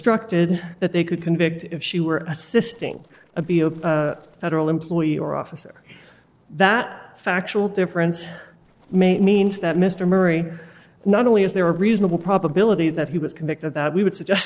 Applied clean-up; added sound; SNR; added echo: neural separator model SepFormer DNS4.